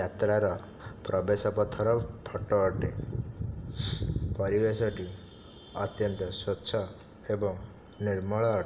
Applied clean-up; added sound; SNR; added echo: none; none; none; reverberation time 1.0 s.